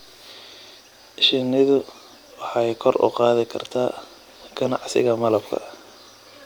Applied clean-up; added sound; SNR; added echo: none; none; none; none.